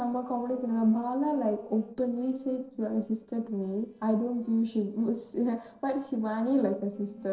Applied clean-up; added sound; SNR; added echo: neural separator model SepFormer DNS4.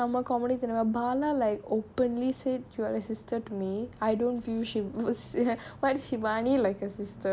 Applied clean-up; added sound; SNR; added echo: none; none; none; none.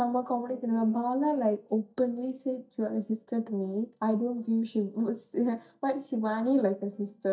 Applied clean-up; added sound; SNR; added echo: neural mask model DeepFilterNet 3.